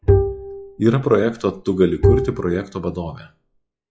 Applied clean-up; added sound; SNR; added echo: classical method log-MMSE.